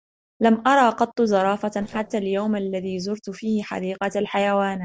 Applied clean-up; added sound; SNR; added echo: neural separator model SepFormer DNS4.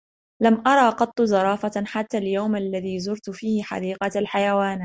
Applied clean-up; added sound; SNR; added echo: none; none; none; none.